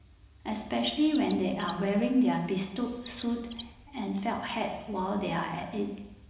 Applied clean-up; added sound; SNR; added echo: none; Chirp, tweet; 10 dB; reverberation time 1.0 s.